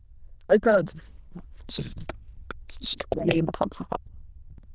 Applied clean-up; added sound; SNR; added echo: neural diffusion model UNIVERSE++.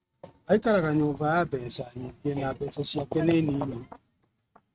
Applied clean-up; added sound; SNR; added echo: neural mask model RNNoise.